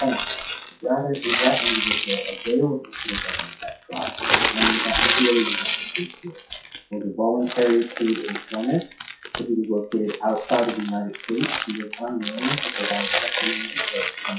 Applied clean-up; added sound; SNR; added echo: classical method WPE with log-MMSE.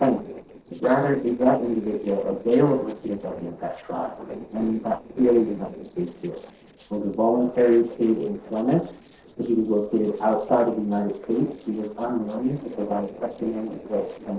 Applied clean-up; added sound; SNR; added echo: neural separator model SepFormer DNS4.